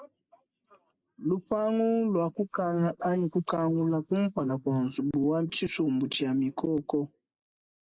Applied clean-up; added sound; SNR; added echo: neural mask model Resemble Enhance denoiser.